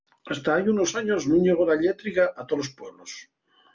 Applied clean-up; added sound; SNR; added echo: none; none; none; none.